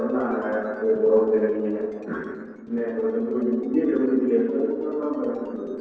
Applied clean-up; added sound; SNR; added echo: neural separator model SepFormer DNS4.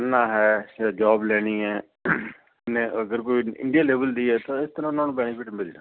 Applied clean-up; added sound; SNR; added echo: none; none; none; none.